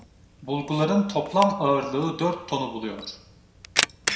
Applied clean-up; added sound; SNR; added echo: none; Camera; 7 dB; reverberation time 0.6 s.